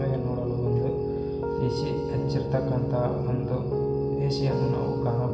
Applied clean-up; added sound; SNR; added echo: none; Piano; -1 dB; reverberation time 2.4 s.